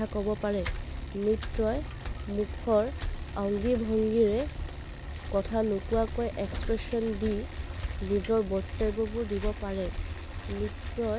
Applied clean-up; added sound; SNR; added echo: none; Bicycle; 5 dB; none.